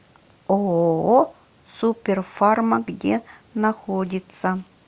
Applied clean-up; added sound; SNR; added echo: none; none; none; none.